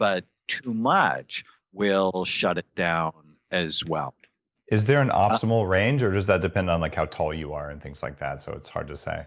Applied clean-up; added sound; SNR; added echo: none; none; none; none.